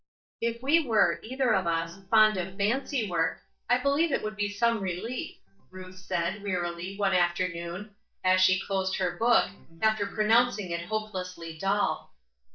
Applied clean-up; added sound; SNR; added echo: neural mask model DeepFilterNet 3.